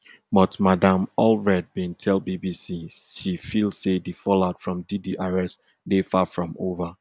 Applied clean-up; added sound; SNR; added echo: none; none; none; none.